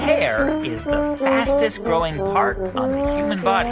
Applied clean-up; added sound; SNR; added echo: none; Brass instrument; -1 dB; none.